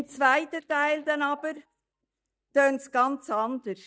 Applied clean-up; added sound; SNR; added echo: neural mask model DeepFilterNet 3.